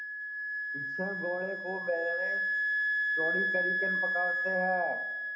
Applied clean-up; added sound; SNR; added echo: none; Wind instrument, woodwind instrument; -5 dB; reverberation time 0.9 s.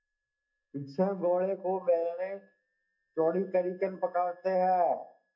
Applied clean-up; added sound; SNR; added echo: neural mask model DeepFilterNet 3.